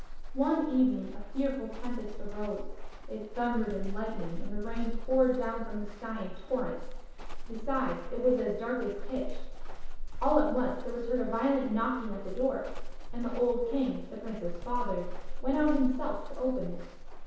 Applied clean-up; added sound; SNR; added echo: none; Walk, footsteps; 2 dB; reverberation time 0.8 s.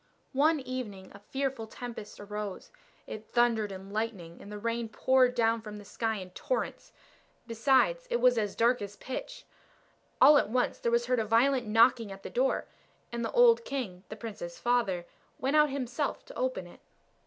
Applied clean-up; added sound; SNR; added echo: none; none; none; none.